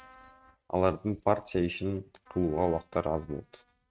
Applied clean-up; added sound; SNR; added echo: neural mask model RNNoise.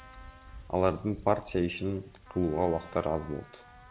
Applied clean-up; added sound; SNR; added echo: none; Wind + Trumpet; 19 dB; none.